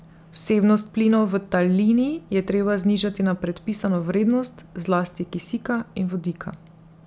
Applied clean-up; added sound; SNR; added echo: none; none; none; none.